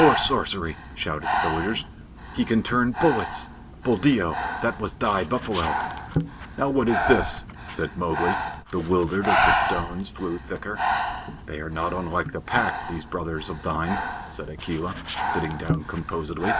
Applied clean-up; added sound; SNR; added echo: none; Breathing; 3 dB; none.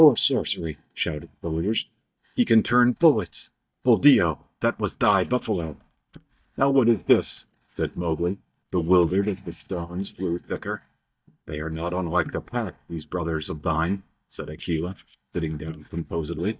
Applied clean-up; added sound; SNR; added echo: neural mask model DeepFilterNet 3.